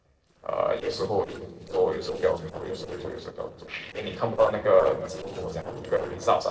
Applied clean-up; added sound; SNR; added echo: neural separator model SepFormer DNS4.